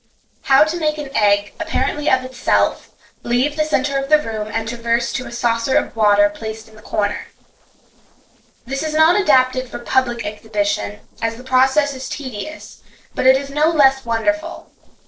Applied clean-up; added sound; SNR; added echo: neural separator model SepFormer DNS4.